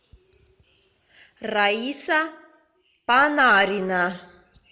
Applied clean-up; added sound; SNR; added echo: none; none; none; none.